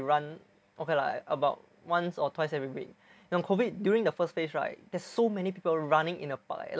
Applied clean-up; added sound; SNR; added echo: none; none; none; none.